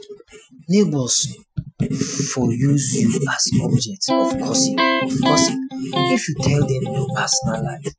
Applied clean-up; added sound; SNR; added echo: classical method Wiener filter.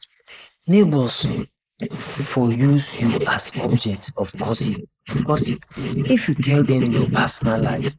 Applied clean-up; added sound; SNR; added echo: neural mask model Resemble Enhance denoiser.